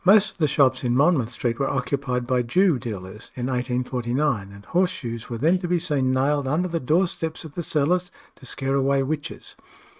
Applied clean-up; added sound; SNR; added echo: neural mask model RNNoise.